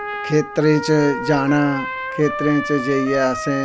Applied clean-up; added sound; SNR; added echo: none; Trumpet; 8 dB; none.